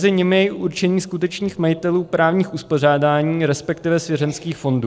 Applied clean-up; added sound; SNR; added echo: neural separator model SepFormer DNS4.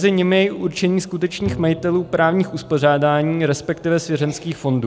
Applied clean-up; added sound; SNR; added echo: none; Bowed string instrument; 17 dB; none.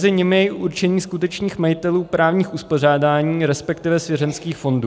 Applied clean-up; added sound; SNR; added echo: none; none; none; none.